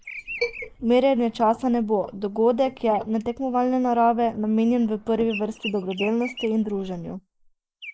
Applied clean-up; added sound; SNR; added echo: neural mask model Resemble Enhance denoiser.